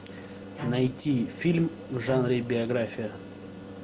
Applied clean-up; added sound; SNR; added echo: none; Bowed string instrument; 13 dB; none.